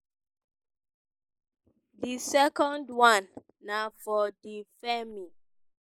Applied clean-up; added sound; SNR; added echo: neural mask model Resemble Enhance denoiser.